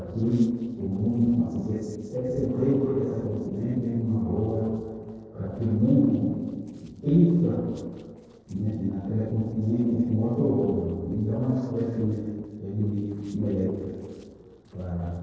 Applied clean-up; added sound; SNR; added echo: neural separator model SepFormer DNS4.